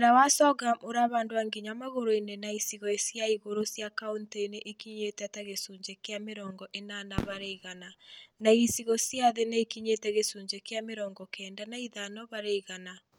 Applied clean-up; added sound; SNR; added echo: none; Fireworks; 13 dB; none.